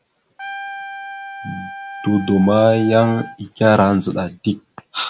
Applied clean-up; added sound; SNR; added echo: none; Trumpet; 13 dB; none.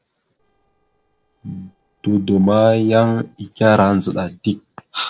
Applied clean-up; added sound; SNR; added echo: neural separator model SepFormer DNS4.